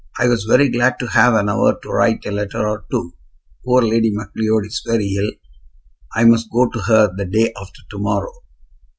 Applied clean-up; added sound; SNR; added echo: none; none; none; none.